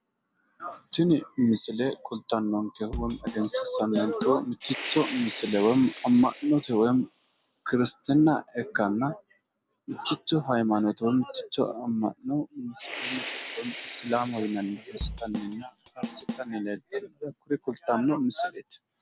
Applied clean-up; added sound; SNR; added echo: none; Drum / Drum kit + Fire; 11 dB; none.